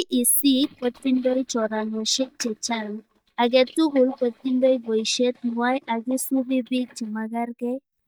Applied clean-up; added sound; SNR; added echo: neural mask model DeepFilterNet 3.